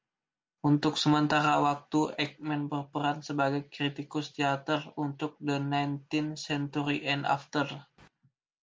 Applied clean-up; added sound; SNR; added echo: none; none; none; none.